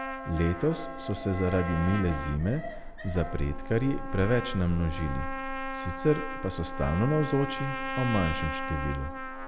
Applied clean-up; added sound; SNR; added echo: none; Trumpet + Alarm; 5 dB; none.